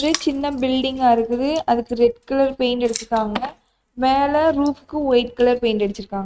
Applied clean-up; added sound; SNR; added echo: neural mask model RNNoise.